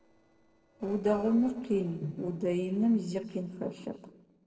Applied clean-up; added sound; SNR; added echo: neural separator model SepFormer DNS4.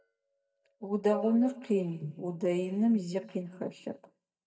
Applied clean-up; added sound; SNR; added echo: neural mask model DeepFilterNet 3.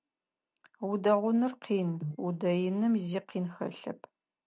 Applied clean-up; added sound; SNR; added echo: none; none; none; none.